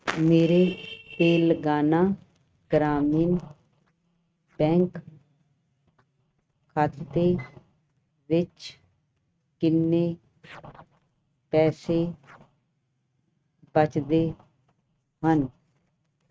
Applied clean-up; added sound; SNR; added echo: neural mask model RNNoise.